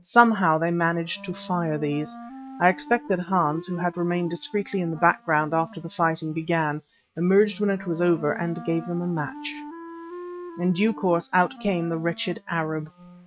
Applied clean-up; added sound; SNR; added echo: neural mask model RNNoise.